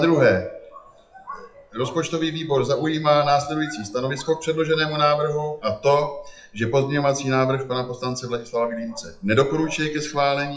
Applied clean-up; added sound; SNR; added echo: classical method WPE with log-MMSE.